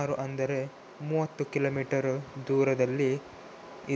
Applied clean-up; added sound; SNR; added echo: none; none; none; none.